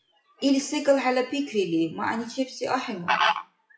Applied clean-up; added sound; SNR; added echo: classical method WPE with log-MMSE.